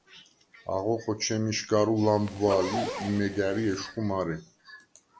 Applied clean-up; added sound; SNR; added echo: none; Zipper (clothing); 8 dB; none.